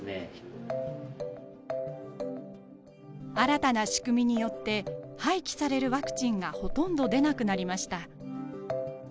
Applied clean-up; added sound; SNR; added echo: none; none; none; none.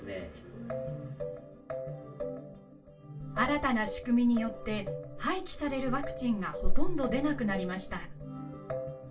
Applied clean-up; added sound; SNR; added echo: none; none; none; reverberation time 0.2 s.